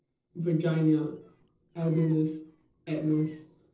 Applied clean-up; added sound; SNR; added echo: neural separator model SepFormer DNS4.